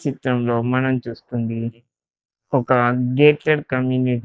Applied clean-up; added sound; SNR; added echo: neural mask model Resemble Enhance denoiser.